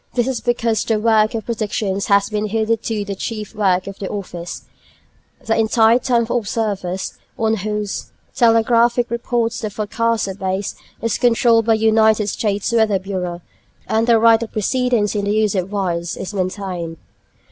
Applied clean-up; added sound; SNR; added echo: none; none; none; none.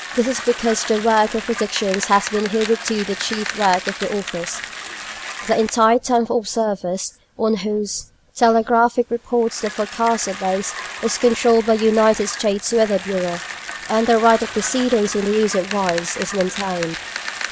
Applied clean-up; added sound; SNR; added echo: none; Bicycle; 11 dB; none.